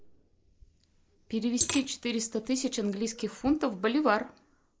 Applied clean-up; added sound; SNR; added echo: neural mask model Resemble Enhance denoiser.